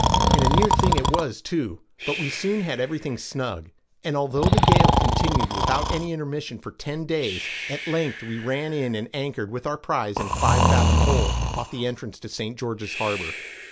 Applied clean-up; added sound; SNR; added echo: none; Breathing; -3 dB; none.